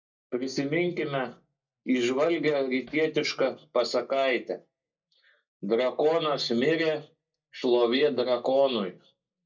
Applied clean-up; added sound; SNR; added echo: neural mask model DeepFilterNet 3.